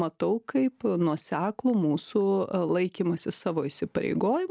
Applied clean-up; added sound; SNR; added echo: none; none; none; none.